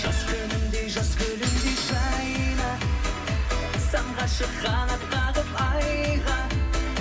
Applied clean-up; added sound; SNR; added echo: none; Bell; 15 dB; reverberation time 0.5 s.